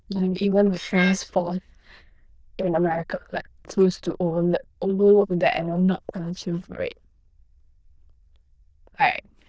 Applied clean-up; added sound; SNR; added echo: neural diffusion model UNIVERSE++.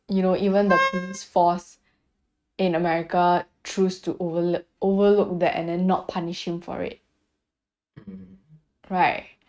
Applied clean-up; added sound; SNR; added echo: neural mask model RNNoise.